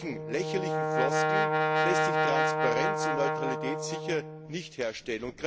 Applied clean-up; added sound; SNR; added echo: none; Brass instrument; -5 dB; none.